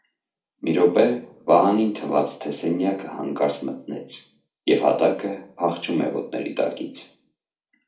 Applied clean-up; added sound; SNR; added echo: none; none; none; reverberation time 0.4 s.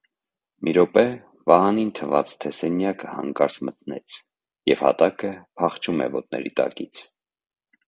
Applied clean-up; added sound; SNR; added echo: none; none; none; none.